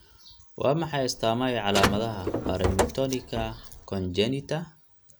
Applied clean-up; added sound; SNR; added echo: none; Car; 2 dB; none.